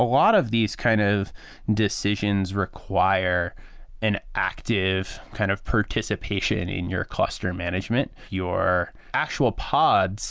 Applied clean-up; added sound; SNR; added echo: none; none; none; none.